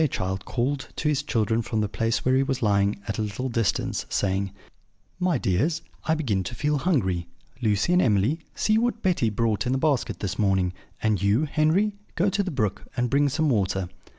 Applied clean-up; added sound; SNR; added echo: none; none; none; none.